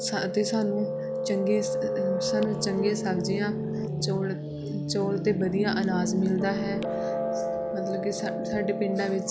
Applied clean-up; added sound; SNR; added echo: none; Piano; 1 dB; none.